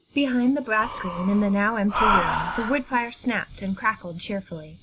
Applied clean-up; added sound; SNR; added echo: none; Breathing; 4 dB; none.